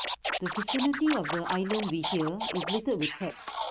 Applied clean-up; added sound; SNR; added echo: neural mask model RNNoise.